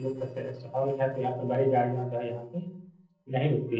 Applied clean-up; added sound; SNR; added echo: neural separator model SepFormer DNS4.